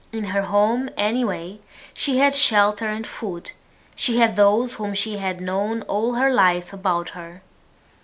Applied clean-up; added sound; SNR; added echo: none; none; none; none.